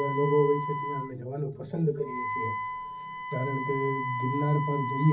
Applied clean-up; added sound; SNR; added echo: none; Wind instrument, woodwind instrument; 5 dB; reverberation time 0.4 s.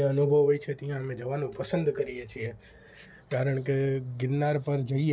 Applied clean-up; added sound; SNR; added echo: none; none; none; none.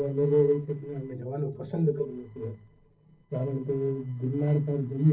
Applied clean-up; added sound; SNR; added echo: neural separator model SepFormer DNS4.